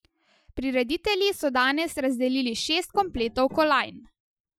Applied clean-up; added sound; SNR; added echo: classical method Wiener filter.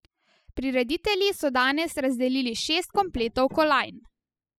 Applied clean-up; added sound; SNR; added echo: classical method spectral subtraction.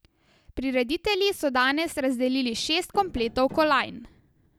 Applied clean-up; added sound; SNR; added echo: none; Tap; 18 dB; none.